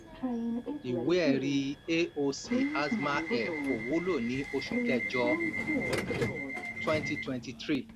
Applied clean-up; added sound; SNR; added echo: none; Subway, metro, underground / Alarm; 1 dB; none.